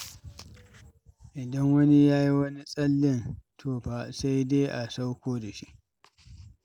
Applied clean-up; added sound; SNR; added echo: none; none; none; none.